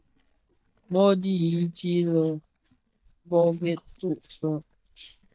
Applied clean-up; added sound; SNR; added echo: neural mask model DeepFilterNet 3.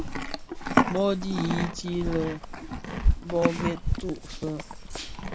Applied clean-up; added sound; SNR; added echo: none; Livestock, farm animals, working animals; -2 dB; none.